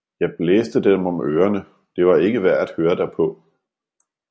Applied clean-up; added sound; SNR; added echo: none; none; none; none.